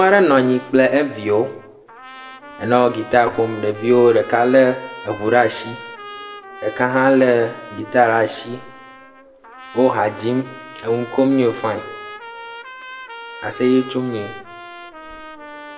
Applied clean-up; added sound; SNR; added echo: none; Trumpet; 17 dB; reverberation time 0.8 s.